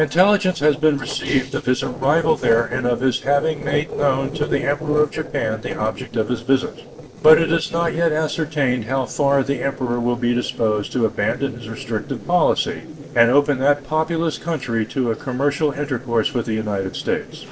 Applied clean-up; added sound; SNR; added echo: neural separator model SepFormer DNS4.